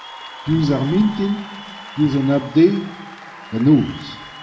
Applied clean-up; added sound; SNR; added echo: none; Applause / Cheering; 17 dB; reverberation time 0.8 s.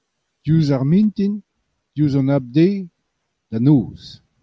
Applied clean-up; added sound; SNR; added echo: none; none; none; none.